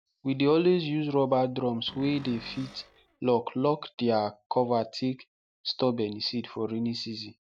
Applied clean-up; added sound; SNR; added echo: none; Cupboard open or close; 19 dB; none.